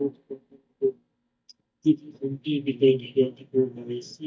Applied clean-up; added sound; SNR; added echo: neural mask model DeepFilterNet 3.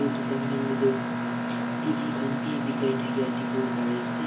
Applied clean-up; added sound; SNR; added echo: none; Mechanisms; -2 dB; reverberation time 0.3 s.